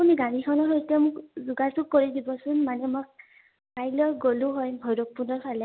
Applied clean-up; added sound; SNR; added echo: none; none; none; none.